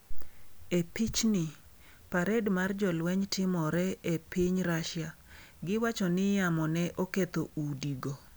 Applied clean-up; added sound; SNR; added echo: none; none; none; none.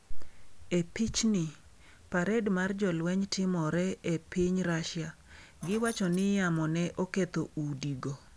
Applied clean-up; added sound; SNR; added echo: none; Keys jangling; 17 dB; none.